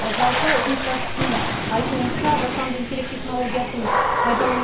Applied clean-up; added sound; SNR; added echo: none; Water / Splash, splatter; -1 dB; reverberation time 0.3 s.